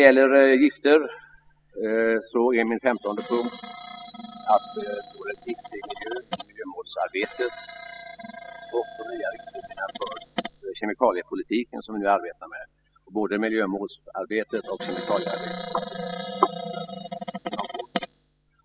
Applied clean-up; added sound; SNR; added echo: classical method spectral subtraction.